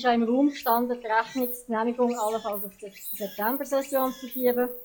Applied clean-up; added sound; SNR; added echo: classical method log-MMSE.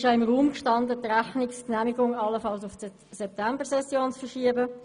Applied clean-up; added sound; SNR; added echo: none; none; none; none.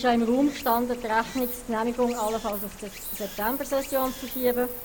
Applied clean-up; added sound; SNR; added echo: none; Stream; 11 dB; none.